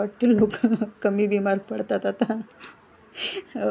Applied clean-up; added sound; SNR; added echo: none; none; none; none.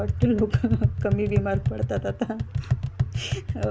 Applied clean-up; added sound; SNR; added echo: none; Tap; -2 dB; none.